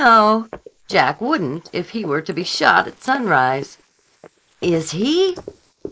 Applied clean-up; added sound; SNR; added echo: neural mask model Resemble Enhance denoiser.